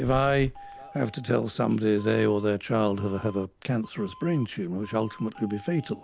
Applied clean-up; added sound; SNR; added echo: none; Doorbell; 18 dB; none.